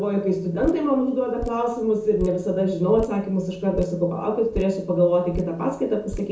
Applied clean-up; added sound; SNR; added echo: none; Drip; 15 dB; reverberation time 0.6 s.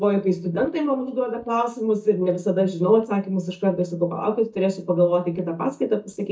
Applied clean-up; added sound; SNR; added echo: neural mask model DeepFilterNet 3.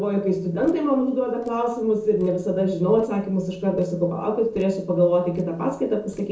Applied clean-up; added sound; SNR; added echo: neural separator model SepFormer DNS4.